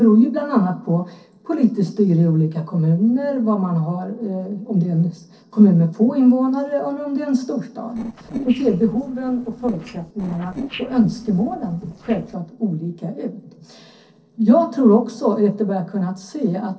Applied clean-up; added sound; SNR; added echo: neural separator model SepFormer DNS4.